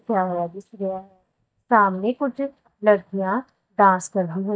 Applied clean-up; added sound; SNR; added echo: neural mask model DeepFilterNet 3.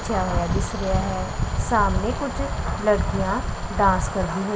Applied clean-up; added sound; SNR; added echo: none; Tools; 18 dB; none.